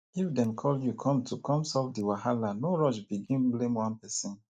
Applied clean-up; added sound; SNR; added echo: neural mask model DeepFilterNet 3.